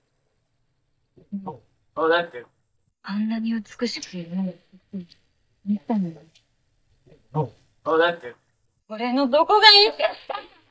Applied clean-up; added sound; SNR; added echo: neural mask model DeepFilterNet 3.